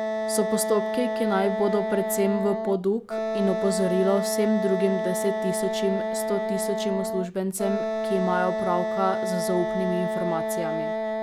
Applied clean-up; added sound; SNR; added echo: none; Wind instrument, woodwind instrument; 1 dB; none.